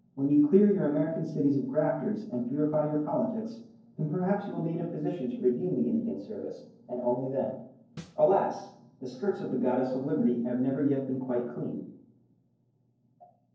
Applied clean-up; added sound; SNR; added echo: neural separator model SepFormer DNS4.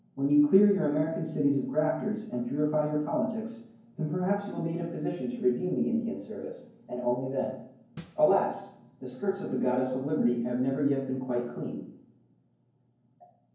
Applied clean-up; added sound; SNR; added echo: none; Snare drum; 20 dB; reverberation time 0.9 s.